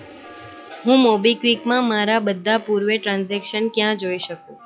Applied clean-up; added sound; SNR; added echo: classical method log-MMSE.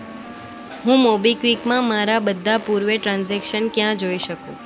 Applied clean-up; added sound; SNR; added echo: none; Wind instrument, woodwind instrument + Fart; 19 dB; none.